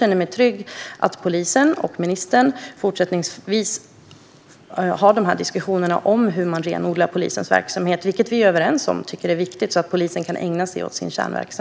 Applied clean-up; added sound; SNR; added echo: none; none; none; none.